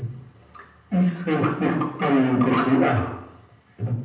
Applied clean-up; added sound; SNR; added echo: none; none; none; reverberation time 0.7 s.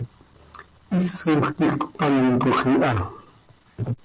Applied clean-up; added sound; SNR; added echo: none; none; none; none.